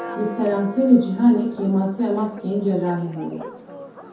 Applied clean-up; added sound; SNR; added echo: none; Church bell; 15 dB; reverberation time 0.6 s.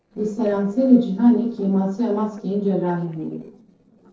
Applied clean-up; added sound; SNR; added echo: neural separator model SepFormer DNS4.